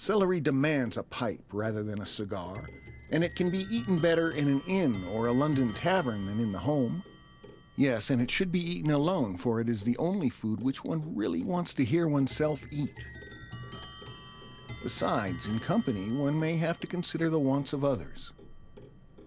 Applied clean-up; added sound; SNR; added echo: none; Clock; 15 dB; none.